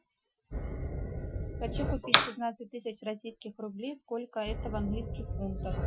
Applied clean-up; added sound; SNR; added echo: classical method Wiener filter.